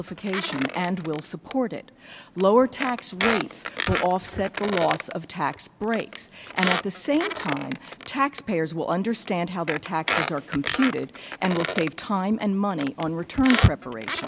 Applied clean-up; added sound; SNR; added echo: none; Squeak; 7 dB; none.